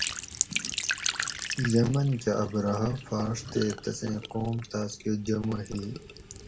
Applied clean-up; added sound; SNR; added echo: none; Trickle, dribble / Sink (filling or washing); 6 dB; reverberation time 0.2 s.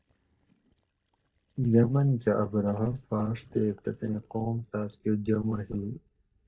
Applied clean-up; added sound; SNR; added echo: neural mask model DeepFilterNet 3.